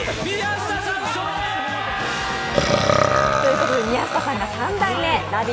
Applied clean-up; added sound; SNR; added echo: none; Burping, eructation; 0 dB; none.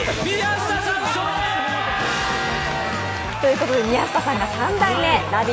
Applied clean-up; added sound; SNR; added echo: none; none; none; none.